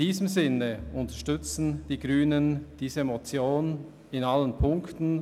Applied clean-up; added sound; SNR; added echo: none; Bowed string instrument; 18 dB; none.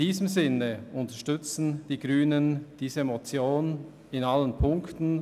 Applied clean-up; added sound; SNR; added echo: none; none; none; none.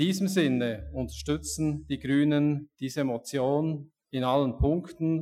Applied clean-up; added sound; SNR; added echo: classical method Wiener filter.